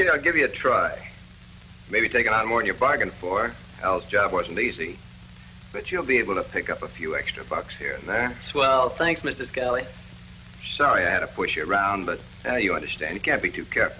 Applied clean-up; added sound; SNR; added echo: none; none; none; none.